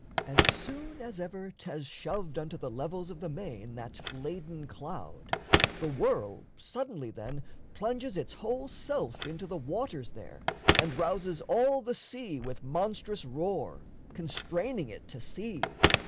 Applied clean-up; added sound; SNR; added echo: none; Telephone; 0 dB; none.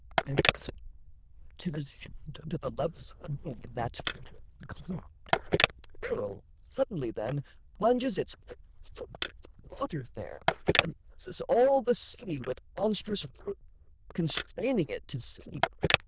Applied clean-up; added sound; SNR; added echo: neural diffusion model UNIVERSE++.